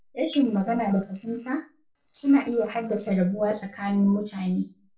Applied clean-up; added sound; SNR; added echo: neural separator model SepFormer DNS4.